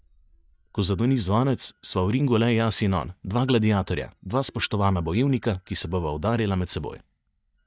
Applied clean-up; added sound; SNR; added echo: neural mask model DeepFilterNet 3.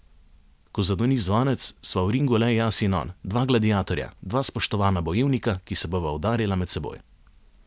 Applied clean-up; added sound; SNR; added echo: none; none; none; none.